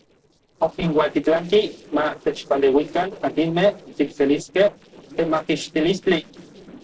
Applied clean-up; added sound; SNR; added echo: neural separator model SepFormer DNS4.